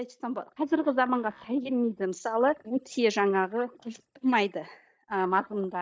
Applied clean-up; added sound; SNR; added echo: neural mask model DeepFilterNet 3.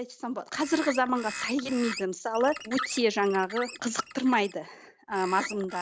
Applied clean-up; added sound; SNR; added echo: none; Bird; 12 dB; none.